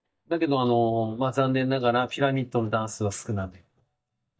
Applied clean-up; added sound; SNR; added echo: neural mask model DeepFilterNet 3.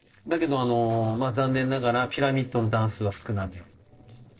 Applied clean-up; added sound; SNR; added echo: neural separator model SepFormer DNS4.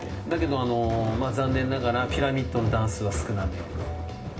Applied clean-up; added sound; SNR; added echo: none; Walk, footsteps; 11 dB; reverberation time 0.4 s.